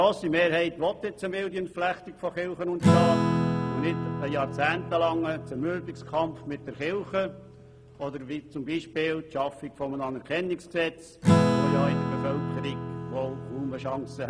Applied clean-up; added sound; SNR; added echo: none; Acoustic guitar / Strum; 0 dB; none.